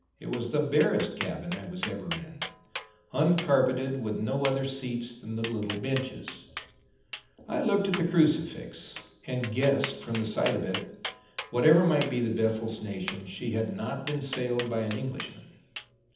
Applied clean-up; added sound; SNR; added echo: none; Tap; 9 dB; reverberation time 0.8 s.